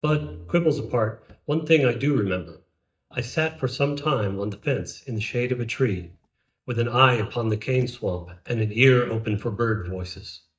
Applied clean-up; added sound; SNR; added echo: neural mask model DeepFilterNet 3.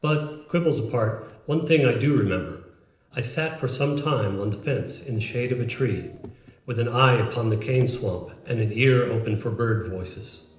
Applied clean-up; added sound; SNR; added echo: neural separator model SepFormer DNS4.